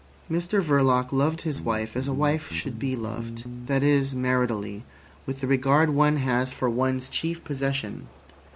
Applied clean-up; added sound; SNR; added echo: none; Guitar; 11 dB; none.